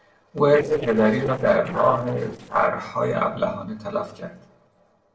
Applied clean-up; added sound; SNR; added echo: neural separator model SepFormer DNS4.